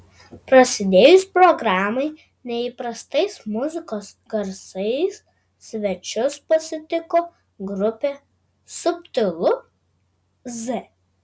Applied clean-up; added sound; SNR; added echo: none; none; none; none.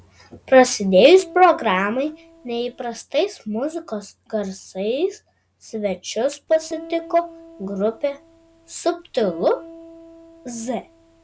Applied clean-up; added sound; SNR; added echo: none; Piano; 19 dB; none.